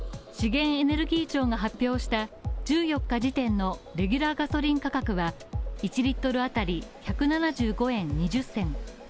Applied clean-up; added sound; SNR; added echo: none; none; none; none.